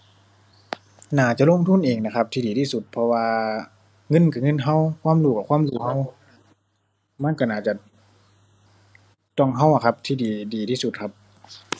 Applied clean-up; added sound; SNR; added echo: none; none; none; none.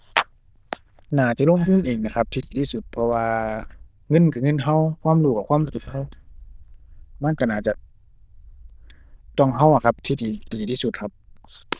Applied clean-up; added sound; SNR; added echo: neural diffusion model UNIVERSE++.